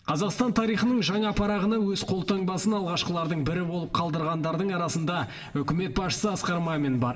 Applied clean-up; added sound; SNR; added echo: none; none; none; reverberation time 2.3 s.